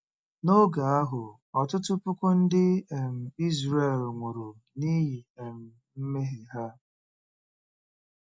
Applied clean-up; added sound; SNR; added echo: none; none; none; none.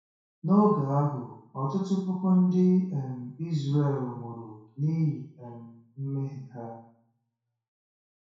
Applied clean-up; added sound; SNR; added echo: none; none; none; reverberation time 0.6 s.